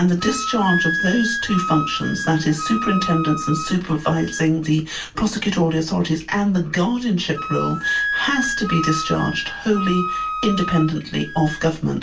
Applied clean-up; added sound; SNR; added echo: none; Wind instrument, woodwind instrument; 7 dB; reverberation time 0.2 s.